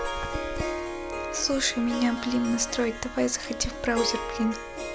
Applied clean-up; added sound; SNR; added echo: none; Harp; 5 dB; none.